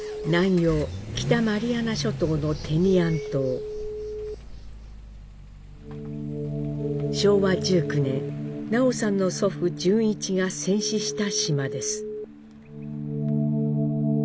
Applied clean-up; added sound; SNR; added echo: none; Telephone + Accelerating, revving, vroom / Vehicle; 10 dB; none.